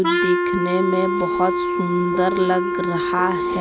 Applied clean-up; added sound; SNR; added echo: none; Wind instrument, woodwind instrument; -1 dB; none.